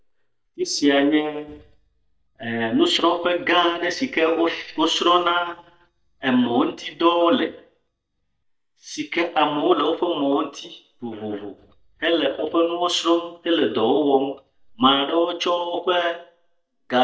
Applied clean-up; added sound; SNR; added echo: neural mask model DeepFilterNet 3.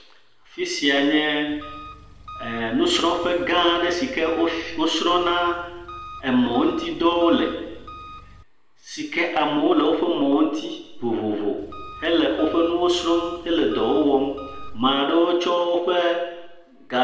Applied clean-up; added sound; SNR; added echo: none; Engine; 17 dB; reverberation time 1.0 s.